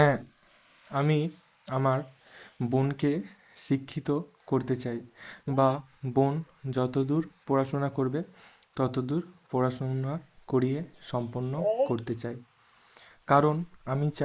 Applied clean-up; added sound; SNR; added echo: neural mask model Resemble Enhance denoiser.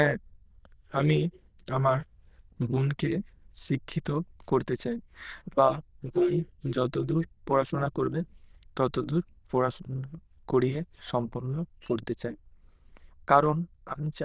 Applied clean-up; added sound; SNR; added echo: neural diffusion model UNIVERSE++.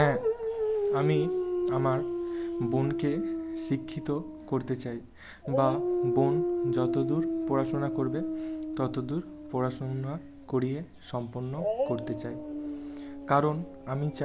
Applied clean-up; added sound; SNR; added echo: none; Dog; 1 dB; none.